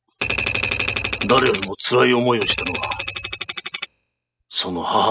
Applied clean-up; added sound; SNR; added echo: classical method spectral subtraction.